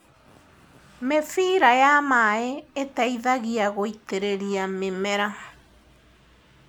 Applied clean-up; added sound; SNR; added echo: none; none; none; none.